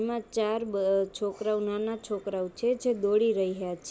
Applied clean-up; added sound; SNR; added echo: none; none; none; none.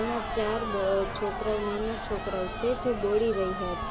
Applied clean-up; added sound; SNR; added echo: none; Mechanical fan + Crowd; 4 dB; none.